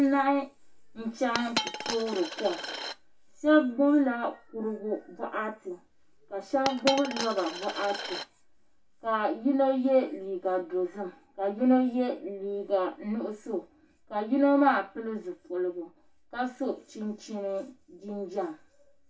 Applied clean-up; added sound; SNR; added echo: none; Coin (dropping); 9 dB; reverberation time 0.1 s.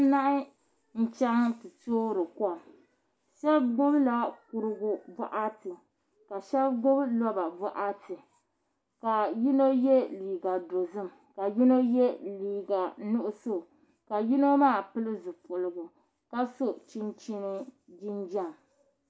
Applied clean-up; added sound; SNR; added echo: none; none; none; none.